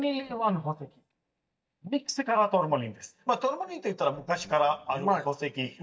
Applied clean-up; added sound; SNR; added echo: neural mask model DeepFilterNet 3.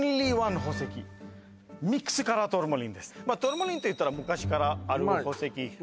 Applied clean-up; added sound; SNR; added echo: none; none; none; none.